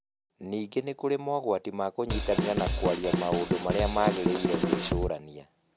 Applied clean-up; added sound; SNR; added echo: none; Drum kit; -1 dB; none.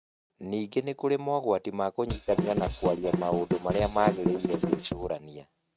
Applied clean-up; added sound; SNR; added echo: neural mask model RNNoise.